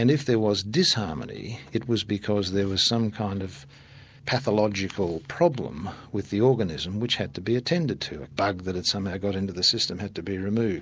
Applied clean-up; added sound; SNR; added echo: none; none; none; none.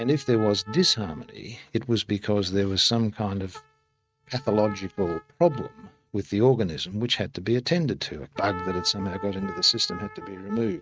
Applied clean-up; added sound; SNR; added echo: neural mask model RNNoise.